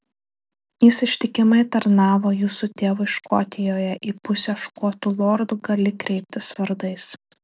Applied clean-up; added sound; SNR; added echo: none; none; none; none.